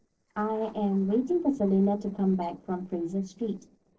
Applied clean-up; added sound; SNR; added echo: neural separator model SepFormer DNS4.